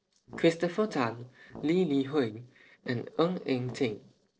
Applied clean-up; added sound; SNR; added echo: neural separator model SepFormer DNS4.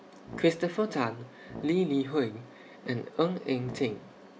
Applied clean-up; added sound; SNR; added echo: none; Brass instrument; 16 dB; none.